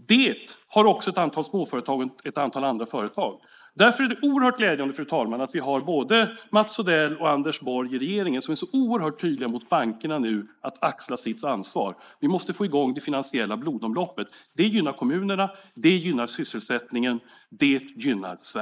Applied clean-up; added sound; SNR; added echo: neural mask model Resemble Enhance denoiser.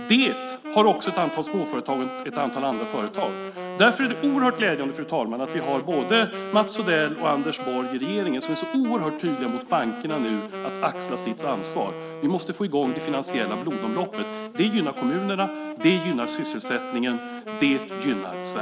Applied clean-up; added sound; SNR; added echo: none; Wind instrument, woodwind instrument; 8 dB; none.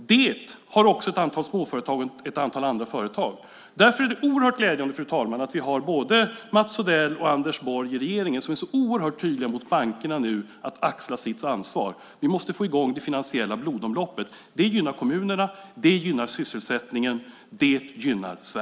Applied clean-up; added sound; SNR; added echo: none; none; none; none.